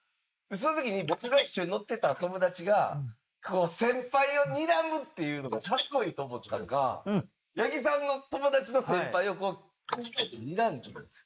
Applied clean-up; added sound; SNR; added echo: neural mask model Resemble Enhance denoiser.